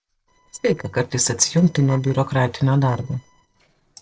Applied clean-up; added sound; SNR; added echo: neural separator model SepFormer DNS4.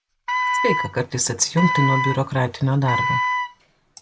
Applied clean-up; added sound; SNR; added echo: none; Wind instrument, woodwind instrument; 2 dB; none.